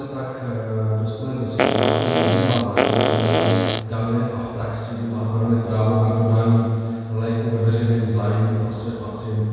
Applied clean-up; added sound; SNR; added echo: none; Fart; -3 dB; reverberation time 1.9 s.